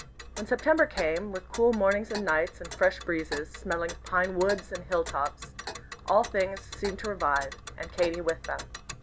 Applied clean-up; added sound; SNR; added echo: none; Tick; 14 dB; none.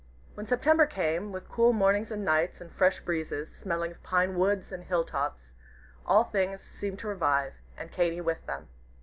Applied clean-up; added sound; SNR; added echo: none; none; none; none.